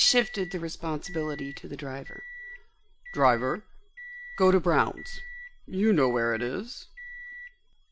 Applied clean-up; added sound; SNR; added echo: none; Microwave oven; 16 dB; none.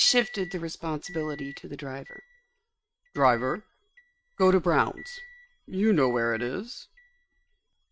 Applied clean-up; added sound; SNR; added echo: neural mask model RNNoise.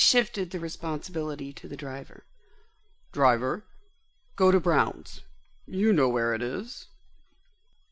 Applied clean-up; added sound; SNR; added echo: none; none; none; none.